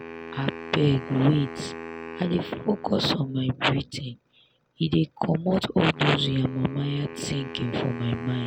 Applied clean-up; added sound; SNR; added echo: none; Wind instrument, woodwind instrument; 14 dB; none.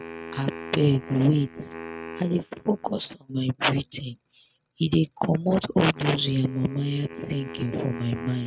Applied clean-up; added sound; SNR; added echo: neural mask model RNNoise.